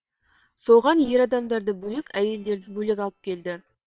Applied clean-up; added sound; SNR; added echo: neural separator model SepFormer WHAM!.